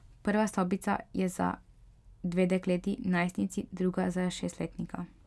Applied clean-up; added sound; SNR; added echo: none; none; none; none.